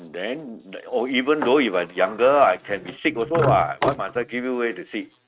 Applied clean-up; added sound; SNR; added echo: neural mask model RNNoise.